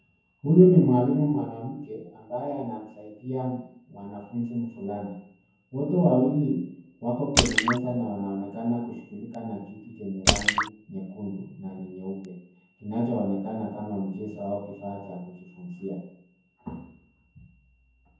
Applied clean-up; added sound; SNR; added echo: none; Drip / Splash, splatter; 1 dB; reverberation time 0.9 s.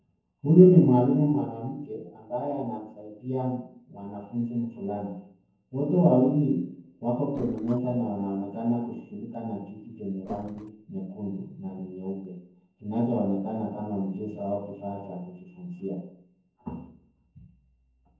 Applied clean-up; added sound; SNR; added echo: neural separator model SepFormer DNS4.